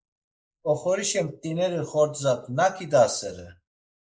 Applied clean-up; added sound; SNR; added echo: neural mask model Resemble Enhance denoiser.